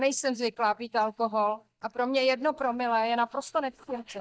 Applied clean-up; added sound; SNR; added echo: neural mask model DeepFilterNet 3.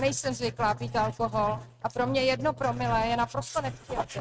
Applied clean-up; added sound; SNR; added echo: neural mask model RNNoise.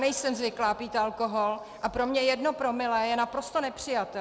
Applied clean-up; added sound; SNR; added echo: none; none; none; none.